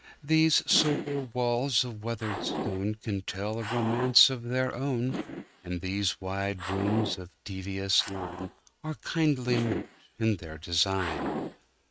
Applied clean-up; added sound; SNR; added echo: neural mask model RNNoise.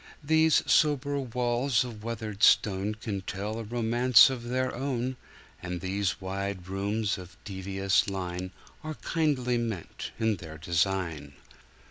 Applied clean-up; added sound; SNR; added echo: none; none; none; none.